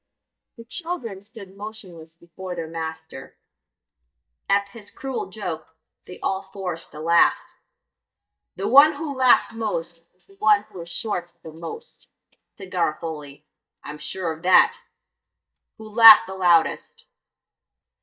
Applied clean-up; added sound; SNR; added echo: neural mask model DeepFilterNet 3.